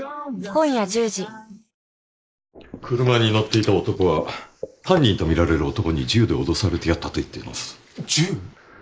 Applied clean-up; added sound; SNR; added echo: neural mask model Resemble Enhance denoiser.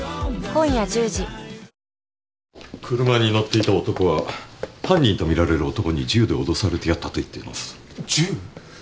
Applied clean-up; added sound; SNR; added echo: none; Knock; 16 dB; none.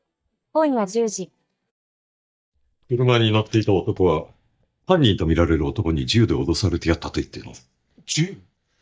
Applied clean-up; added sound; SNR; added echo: neural mask model DeepFilterNet 3.